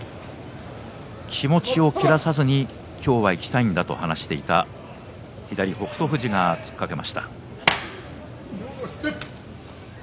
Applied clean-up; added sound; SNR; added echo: none; none; none; none.